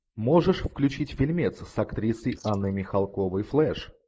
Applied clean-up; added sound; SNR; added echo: neural mask model Resemble Enhance denoiser.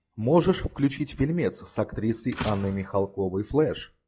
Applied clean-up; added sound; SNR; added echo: classical method log-MMSE.